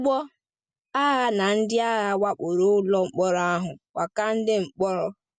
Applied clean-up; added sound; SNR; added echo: none; none; none; none.